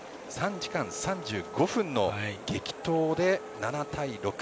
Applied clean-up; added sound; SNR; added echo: none; Wind instrument, woodwind instrument; 16 dB; none.